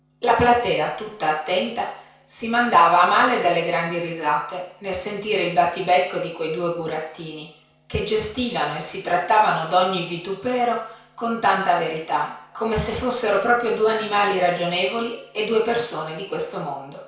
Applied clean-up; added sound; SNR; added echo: none; none; none; reverberation time 0.6 s.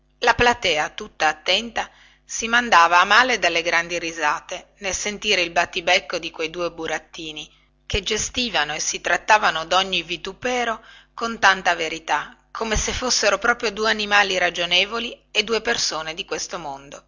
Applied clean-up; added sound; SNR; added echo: none; none; none; none.